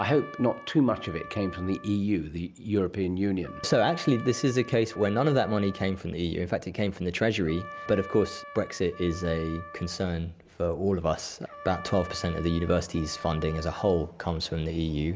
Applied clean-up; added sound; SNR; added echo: none; Trumpet; 17 dB; none.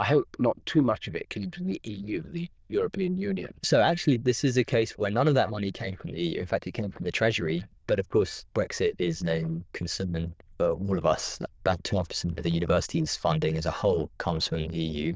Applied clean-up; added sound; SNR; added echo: neural diffusion model UNIVERSE++.